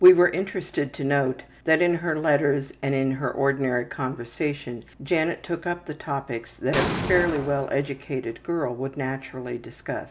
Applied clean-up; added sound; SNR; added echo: none; Explosion; 7 dB; none.